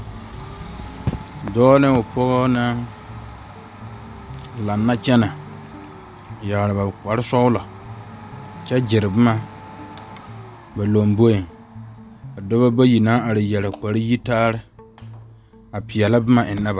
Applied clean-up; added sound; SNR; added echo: none; Guitar + Domestic sounds, home sounds; 17 dB; none.